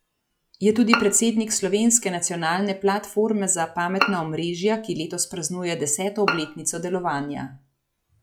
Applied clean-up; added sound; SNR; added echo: classical method log-MMSE.